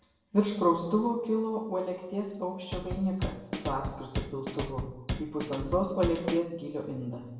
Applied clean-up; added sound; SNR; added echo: none; Drum kit; 5 dB; reverberation time 0.8 s.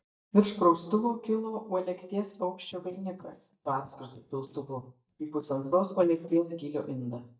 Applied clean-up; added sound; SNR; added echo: neural mask model DeepFilterNet 3.